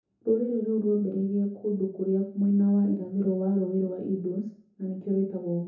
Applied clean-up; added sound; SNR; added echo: none; none; none; reverberation time 0.7 s.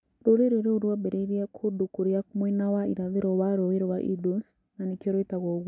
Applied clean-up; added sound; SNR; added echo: none; none; none; none.